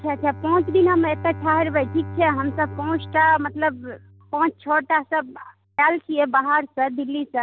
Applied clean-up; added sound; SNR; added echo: none; Bowed string instrument; 15 dB; none.